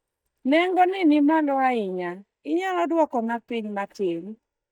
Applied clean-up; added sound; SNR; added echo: neural mask model DeepFilterNet 3.